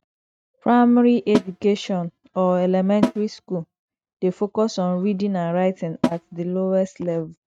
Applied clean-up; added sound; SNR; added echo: neural mask model RNNoise.